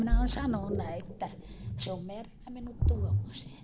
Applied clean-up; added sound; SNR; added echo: none; Ocean; -5 dB; none.